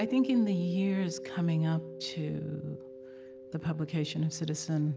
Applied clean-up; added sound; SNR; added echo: none; Mallet percussion; 12 dB; none.